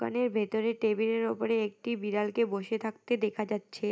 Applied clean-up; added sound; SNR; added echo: none; none; none; none.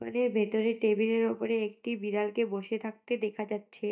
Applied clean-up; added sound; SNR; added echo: neural mask model DeepFilterNet 3.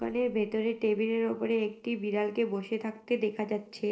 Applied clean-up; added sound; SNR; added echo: neural separator model SepFormer DNS4.